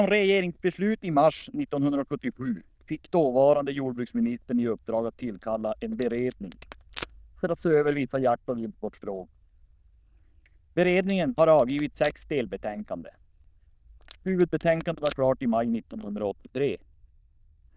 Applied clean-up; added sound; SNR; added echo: neural diffusion model UNIVERSE++.